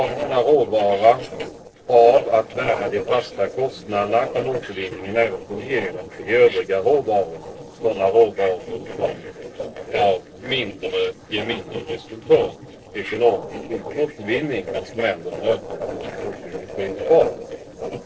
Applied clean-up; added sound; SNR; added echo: neural separator model SepFormer DNS4.